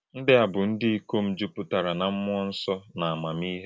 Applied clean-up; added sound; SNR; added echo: none; none; none; none.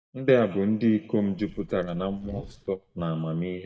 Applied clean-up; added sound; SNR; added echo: neural mask model DeepFilterNet 3.